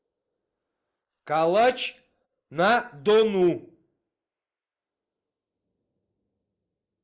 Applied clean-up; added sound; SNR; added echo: neural mask model Resemble Enhance denoiser.